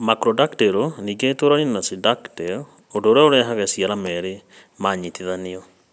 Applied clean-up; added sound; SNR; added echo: none; none; none; none.